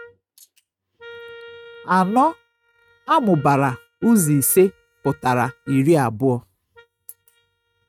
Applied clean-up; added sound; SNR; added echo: neural mask model RNNoise.